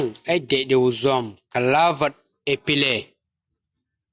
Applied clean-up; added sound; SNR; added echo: none; none; none; none.